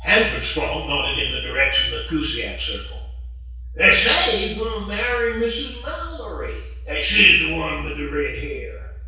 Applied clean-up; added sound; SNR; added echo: none; none; none; reverberation time 0.6 s.